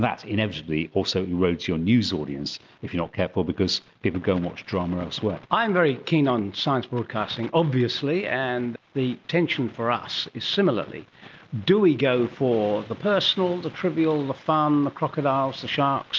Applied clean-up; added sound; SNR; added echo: none; none; none; none.